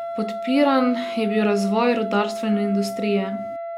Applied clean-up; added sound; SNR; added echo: none; Wind instrument, woodwind instrument; 7 dB; none.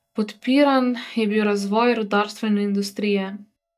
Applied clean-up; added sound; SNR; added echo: neural mask model DeepFilterNet 3.